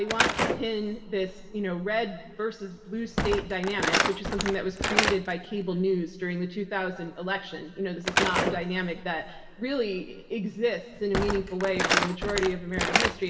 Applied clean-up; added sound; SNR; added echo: none; Slam / Wood; 1 dB; reverberation time 1.8 s.